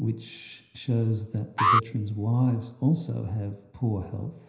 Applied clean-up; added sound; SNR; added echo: none; Alarm; 0 dB; reverberation time 0.9 s.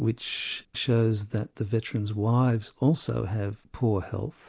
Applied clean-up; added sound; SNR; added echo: none; none; none; none.